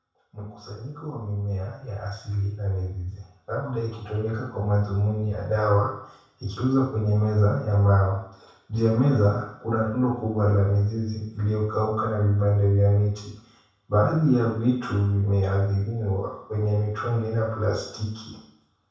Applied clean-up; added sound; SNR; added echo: none; none; none; reverberation time 0.7 s.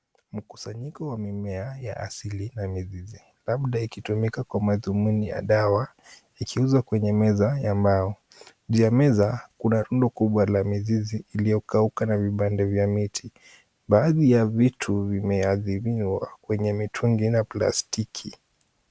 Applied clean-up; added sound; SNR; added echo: none; none; none; none.